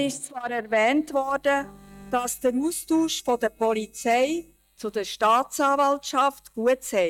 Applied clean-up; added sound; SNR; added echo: neural mask model DeepFilterNet 3.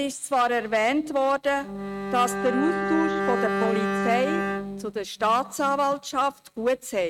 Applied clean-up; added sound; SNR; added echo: neural mask model RNNoise.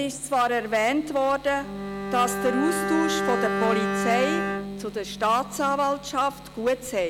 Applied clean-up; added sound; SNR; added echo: none; Bowed string instrument; 5 dB; none.